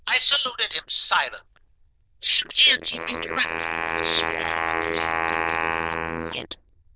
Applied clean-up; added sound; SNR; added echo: neural diffusion model UNIVERSE++.